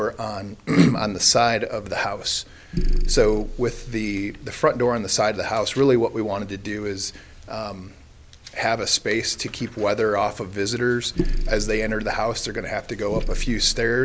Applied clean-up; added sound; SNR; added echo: none; none; none; none.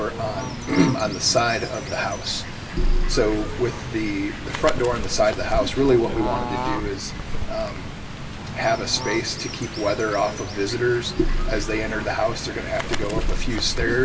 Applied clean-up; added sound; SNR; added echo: none; Bird / Fowl; 6 dB; reverberation time 2.4 s.